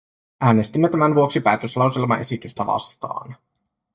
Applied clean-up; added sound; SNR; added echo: neural mask model DeepFilterNet 3.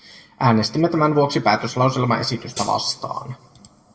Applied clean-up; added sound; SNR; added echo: none; Hi-hat; 14 dB; reverberation time 1.6 s.